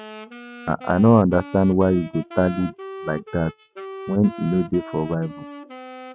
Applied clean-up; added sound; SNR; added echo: neural mask model RNNoise.